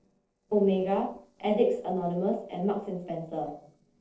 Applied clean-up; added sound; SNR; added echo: neural separator model SepFormer DNS4.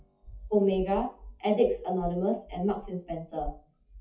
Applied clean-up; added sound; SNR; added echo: classical method WPE with log-MMSE.